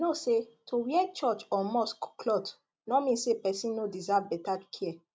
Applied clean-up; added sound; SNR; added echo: none; none; none; none.